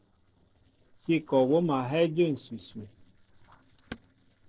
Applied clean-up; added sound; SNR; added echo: neural separator model SepFormer DNS4.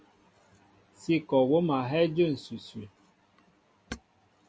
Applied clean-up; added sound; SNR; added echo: none; none; none; none.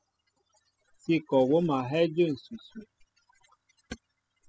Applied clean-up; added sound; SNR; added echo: classical method spectral subtraction.